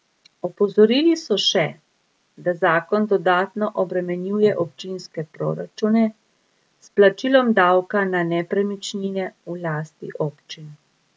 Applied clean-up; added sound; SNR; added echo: none; none; none; none.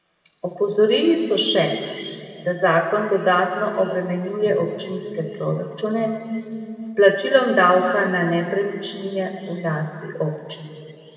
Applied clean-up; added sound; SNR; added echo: none; none; none; reverberation time 2.5 s.